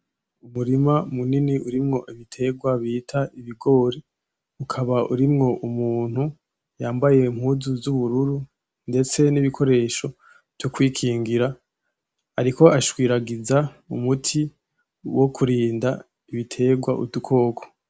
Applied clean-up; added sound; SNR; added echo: none; none; none; none.